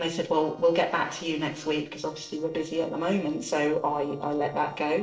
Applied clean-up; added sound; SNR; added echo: neural separator model SepFormer DNS4.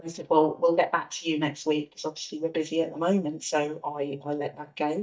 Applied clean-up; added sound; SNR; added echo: neural mask model DeepFilterNet 3.